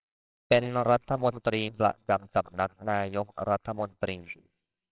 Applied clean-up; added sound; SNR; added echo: neural separator model SepFormer WHAMR!.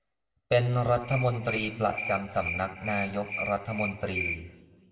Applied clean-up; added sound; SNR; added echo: none; Cricket; 7 dB; reverberation time 1.5 s.